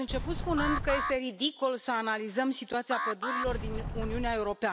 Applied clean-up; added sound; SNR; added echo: none; Sliding door + Alarm; 3 dB; none.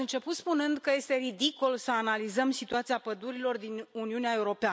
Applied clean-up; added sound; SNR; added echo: none; none; none; none.